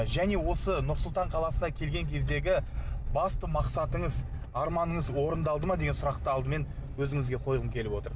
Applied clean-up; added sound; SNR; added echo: none; none; none; none.